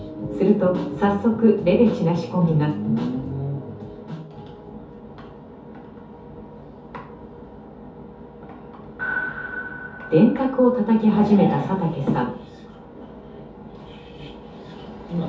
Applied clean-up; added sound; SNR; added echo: none; none; none; reverberation time 0.5 s.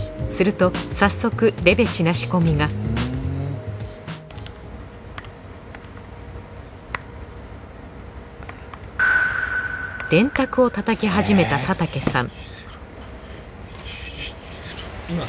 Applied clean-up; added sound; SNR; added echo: none; none; none; none.